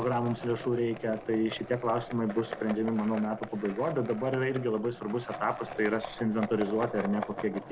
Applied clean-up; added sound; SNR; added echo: none; Skateboard; 11 dB; none.